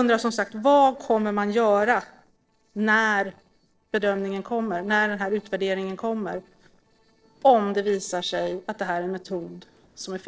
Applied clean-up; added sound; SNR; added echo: neural separator model SepFormer DNS4.